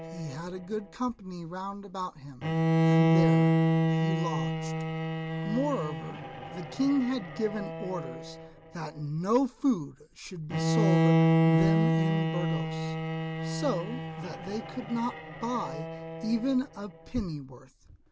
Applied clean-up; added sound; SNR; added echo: none; Bowed string instrument; -4 dB; none.